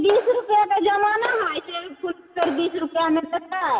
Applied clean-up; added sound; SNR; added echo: none; Clapping; 14 dB; reverberation time 2.4 s.